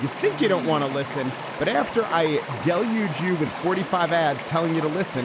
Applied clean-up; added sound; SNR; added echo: none; Stream; 9 dB; none.